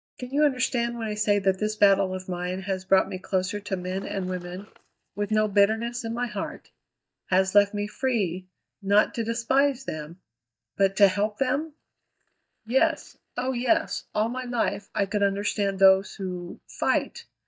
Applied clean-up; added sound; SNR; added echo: neural mask model DeepFilterNet 3.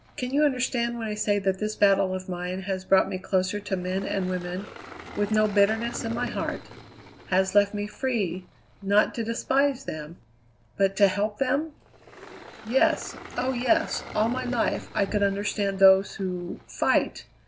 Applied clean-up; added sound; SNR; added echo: none; Engine; 18 dB; none.